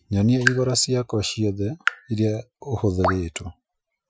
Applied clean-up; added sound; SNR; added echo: classical method Wiener filter.